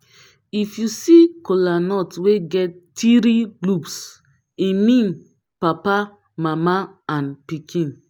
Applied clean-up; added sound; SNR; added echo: none; none; none; none.